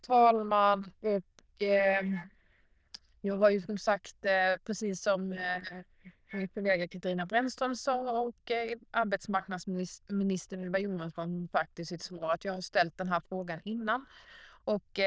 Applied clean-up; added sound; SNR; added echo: neural diffusion model UNIVERSE++.